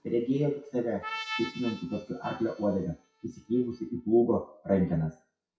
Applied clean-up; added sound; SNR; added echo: classical method WPE with log-MMSE.